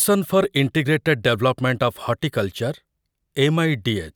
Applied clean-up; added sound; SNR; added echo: none; none; none; none.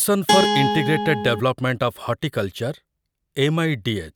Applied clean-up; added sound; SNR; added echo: none; Guitar; -2 dB; none.